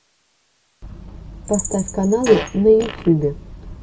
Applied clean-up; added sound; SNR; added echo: none; Fart + Bird vocalization, bird call, bird song; 10 dB; none.